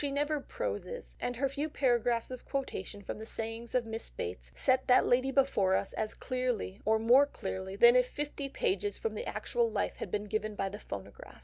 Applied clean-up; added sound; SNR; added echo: none; none; none; none.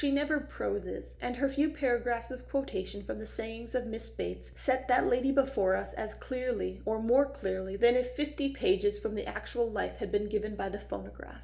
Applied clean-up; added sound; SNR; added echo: none; none; none; reverberation time 0.4 s.